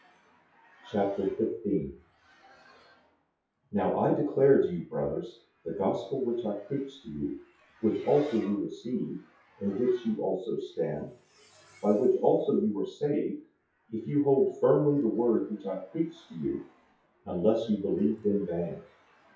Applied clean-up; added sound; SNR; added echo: classical method WPE with log-MMSE.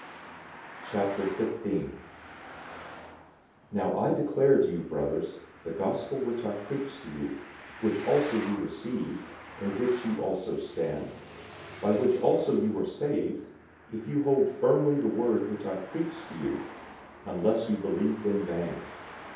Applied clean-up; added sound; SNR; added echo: none; Traffic noise, roadway noise; 16 dB; reverberation time 0.7 s.